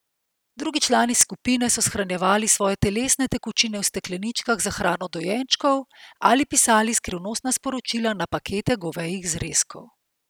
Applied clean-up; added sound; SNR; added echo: none; none; none; none.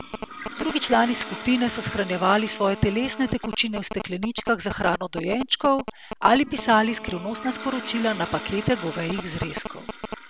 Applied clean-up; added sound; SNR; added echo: none; Telephone + Toilet flush; 11 dB; none.